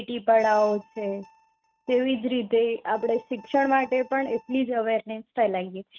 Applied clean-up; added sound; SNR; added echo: neural mask model RNNoise.